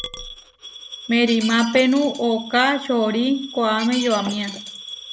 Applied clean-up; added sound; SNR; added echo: none; Shatter + Coin (dropping) / Glass; 13 dB; none.